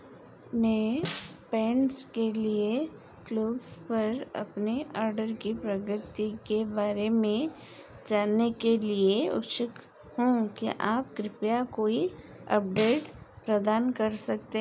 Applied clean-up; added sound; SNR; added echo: none; Snare drum; 12 dB; none.